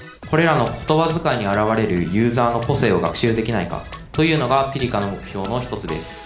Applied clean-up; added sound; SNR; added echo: none; none; none; none.